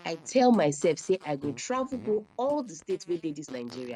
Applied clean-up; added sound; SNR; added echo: neural mask model RNNoise.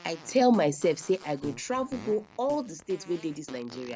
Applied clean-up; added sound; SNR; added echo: none; Fart; 19 dB; none.